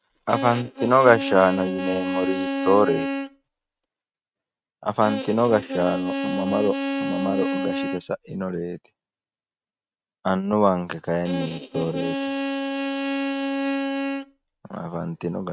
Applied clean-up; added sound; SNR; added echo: neural mask model RNNoise.